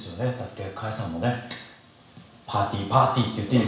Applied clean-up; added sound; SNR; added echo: none; none; none; reverberation time 0.7 s.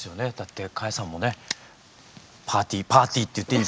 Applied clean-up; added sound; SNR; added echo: none; none; none; none.